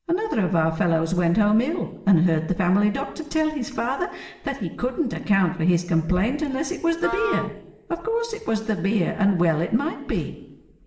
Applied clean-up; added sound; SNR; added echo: none; Wind instrument, woodwind instrument; 8 dB; reverberation time 1.1 s.